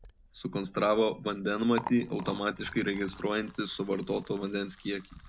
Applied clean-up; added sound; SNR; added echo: none; Liquid; 16 dB; none.